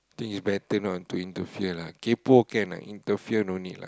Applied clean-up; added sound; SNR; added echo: none; none; none; none.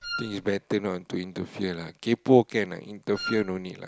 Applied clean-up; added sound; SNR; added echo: none; Wind instrument, woodwind instrument; 10 dB; none.